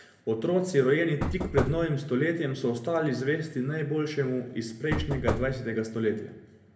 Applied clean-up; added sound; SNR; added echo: none; Knock / Wood; 4 dB; reverberation time 0.3 s.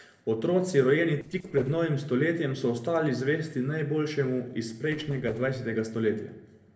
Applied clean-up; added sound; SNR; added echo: neural separator model SepFormer DNS4.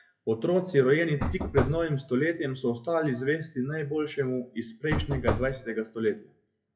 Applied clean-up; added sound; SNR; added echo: classical method WPE with log-MMSE.